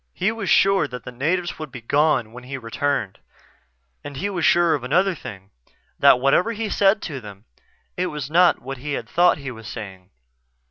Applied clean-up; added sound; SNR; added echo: none; none; none; none.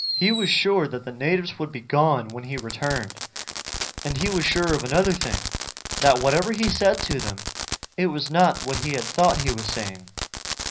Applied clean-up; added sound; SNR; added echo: none; Fireworks; 7 dB; reverberation time 0.5 s.